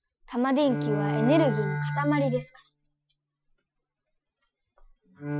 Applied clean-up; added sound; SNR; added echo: classical method Wiener filter.